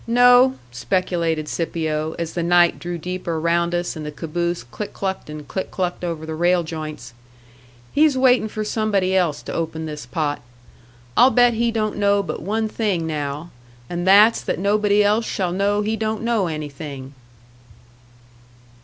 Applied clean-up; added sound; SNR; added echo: none; none; none; none.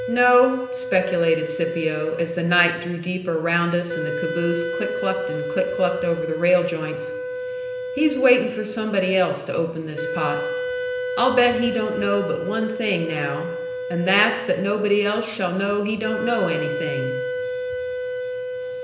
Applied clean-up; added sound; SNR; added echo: none; Wind instrument, woodwind instrument; 6 dB; reverberation time 0.9 s.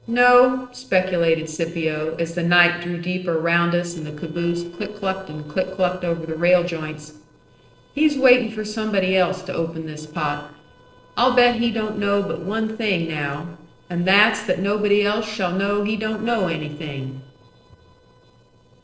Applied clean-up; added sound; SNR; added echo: neural separator model SepFormer DNS4.